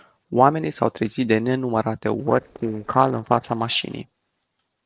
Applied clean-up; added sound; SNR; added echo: neural separator model SepFormer DNS4.